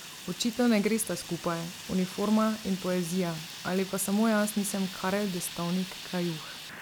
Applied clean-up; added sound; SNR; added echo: none; Fire; 13 dB; none.